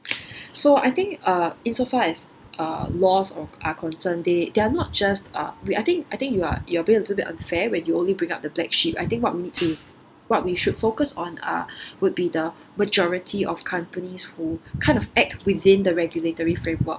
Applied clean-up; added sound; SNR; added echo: none; Hi-hat; 17 dB; none.